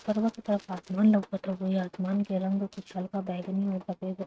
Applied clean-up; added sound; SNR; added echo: neural mask model RNNoise.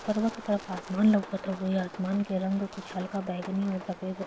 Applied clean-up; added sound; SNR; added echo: none; Rain + Wind; 15 dB; none.